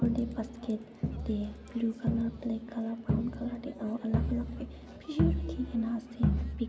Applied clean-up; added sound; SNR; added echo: none; Crowd; 0 dB; none.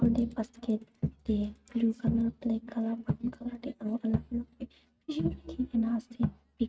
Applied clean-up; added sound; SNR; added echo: neural mask model RNNoise.